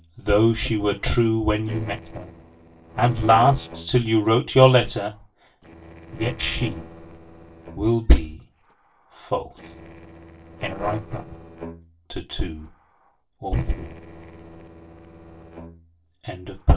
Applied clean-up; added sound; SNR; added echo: neural separator model SepFormer DNS4.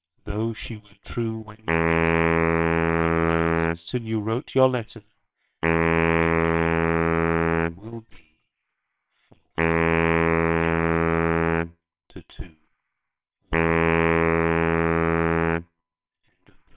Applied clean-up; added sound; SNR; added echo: neural separator model SepFormer WHAMR!.